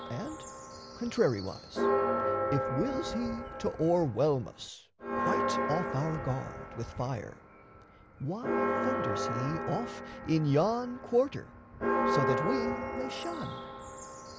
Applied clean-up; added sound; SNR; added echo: none; Church bell; 1 dB; none.